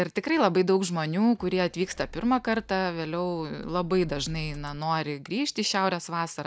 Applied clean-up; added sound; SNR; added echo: none; Motor vehicle (road); 18 dB; none.